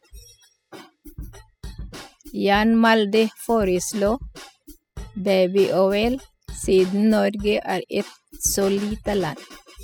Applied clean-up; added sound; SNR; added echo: classical method spectral subtraction.